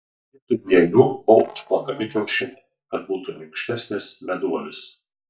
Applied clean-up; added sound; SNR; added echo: neural mask model DeepFilterNet 3.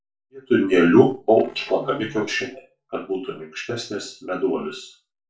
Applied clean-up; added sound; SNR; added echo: neural separator model SepFormer DNS4.